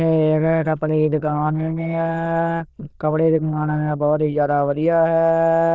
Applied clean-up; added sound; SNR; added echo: neural diffusion model UNIVERSE++.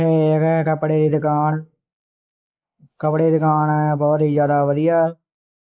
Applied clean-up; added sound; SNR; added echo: neural mask model Resemble Enhance denoiser.